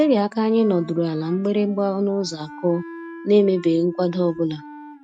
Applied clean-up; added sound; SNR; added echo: neural mask model RNNoise.